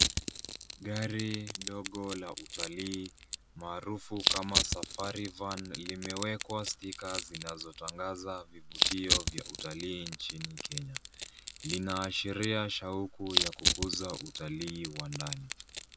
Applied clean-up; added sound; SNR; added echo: none; Crushing; -2 dB; none.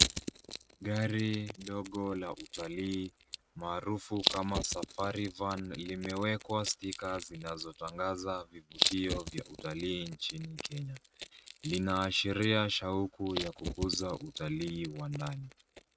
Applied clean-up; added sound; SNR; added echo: neural mask model RNNoise.